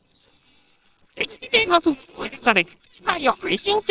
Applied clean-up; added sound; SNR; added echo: neural separator model SepFormer WHAMR!.